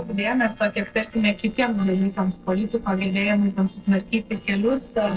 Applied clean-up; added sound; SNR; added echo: neural separator model SepFormer DNS4.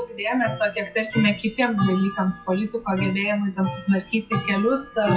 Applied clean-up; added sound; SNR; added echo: classical method WPE with log-MMSE.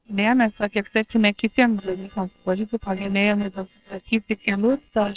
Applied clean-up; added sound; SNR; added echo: neural separator model SepFormer WHAMR!.